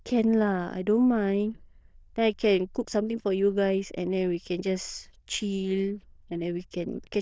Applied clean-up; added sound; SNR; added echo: neural diffusion model UNIVERSE++.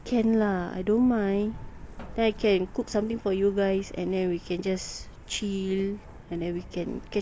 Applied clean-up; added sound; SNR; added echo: none; Truck; 17 dB; none.